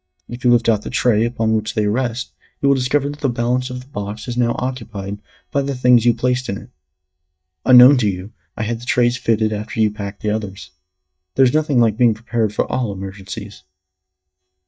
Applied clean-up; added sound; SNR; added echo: neural mask model DeepFilterNet 3.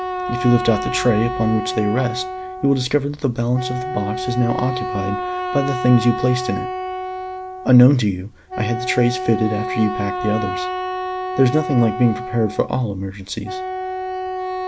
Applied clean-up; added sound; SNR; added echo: none; Wind instrument, woodwind instrument; 6 dB; none.